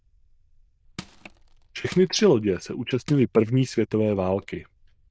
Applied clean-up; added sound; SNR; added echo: neural diffusion model UNIVERSE++.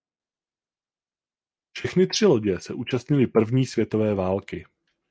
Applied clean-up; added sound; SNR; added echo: none; none; none; none.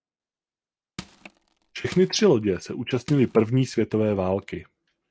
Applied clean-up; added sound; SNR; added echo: none; Crushing; 20 dB; none.